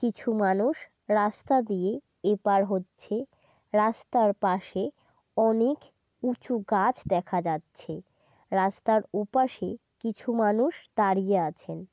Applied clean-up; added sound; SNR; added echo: none; none; none; none.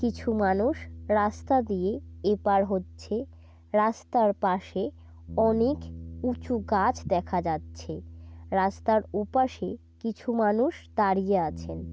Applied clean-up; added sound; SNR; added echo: none; Bass guitar; 16 dB; none.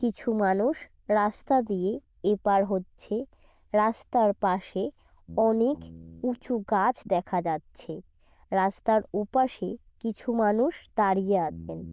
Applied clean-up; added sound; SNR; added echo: neural diffusion model UNIVERSE++.